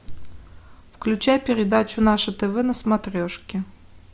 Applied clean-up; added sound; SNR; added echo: none; none; none; none.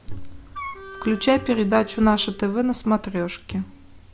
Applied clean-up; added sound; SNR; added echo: none; Wind instrument, woodwind instrument + Bowed string instrument; 16 dB; none.